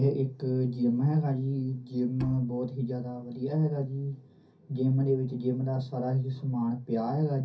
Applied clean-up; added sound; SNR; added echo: none; Bowed string instrument; 16 dB; reverberation time 0.3 s.